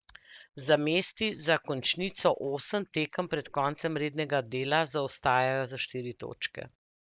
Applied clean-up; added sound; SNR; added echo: neural mask model Resemble Enhance denoiser.